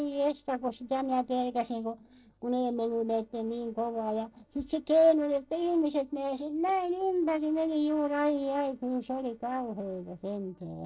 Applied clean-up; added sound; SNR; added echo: neural separator model SepFormer DNS4.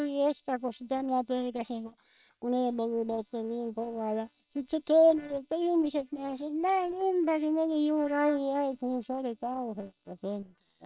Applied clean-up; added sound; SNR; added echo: neural separator model SepFormer WHAM!.